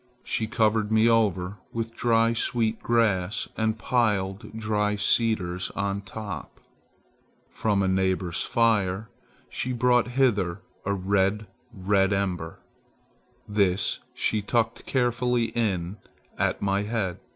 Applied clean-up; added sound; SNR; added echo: none; none; none; none.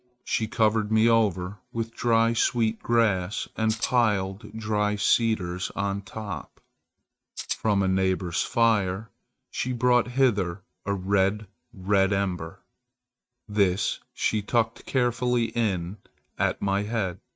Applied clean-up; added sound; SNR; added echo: neural mask model RNNoise.